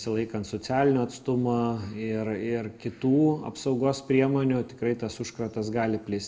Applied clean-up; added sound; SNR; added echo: none; none; none; reverberation time 1.1 s.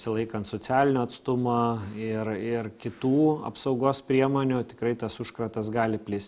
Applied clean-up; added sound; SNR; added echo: none; none; none; none.